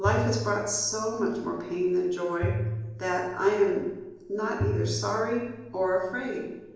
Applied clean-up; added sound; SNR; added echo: none; Bowed string instrument; 6 dB; reverberation time 1.0 s.